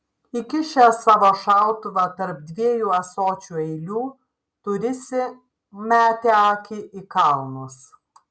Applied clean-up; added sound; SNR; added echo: none; none; none; none.